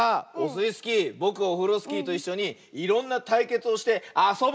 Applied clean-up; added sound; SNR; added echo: none; none; none; none.